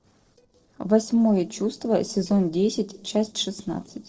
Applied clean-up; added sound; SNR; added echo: neural separator model SepFormer DNS4.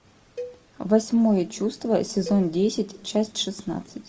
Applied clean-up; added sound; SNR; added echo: none; Cowbell; 18 dB; reverberation time 1.1 s.